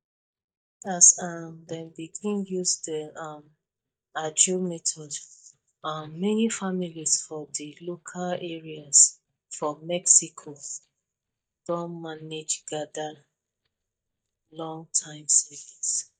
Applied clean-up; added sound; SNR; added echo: neural mask model DeepFilterNet 3.